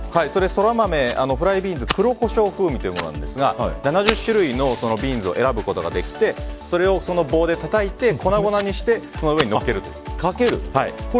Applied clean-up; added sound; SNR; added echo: none; Fire; 16 dB; none.